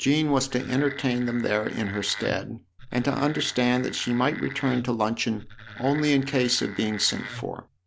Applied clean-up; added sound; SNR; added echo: none; Wood; 14 dB; none.